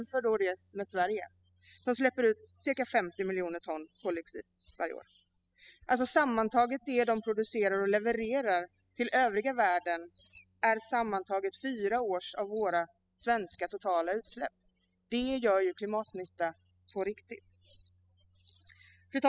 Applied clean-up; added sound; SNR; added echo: classical method spectral subtraction.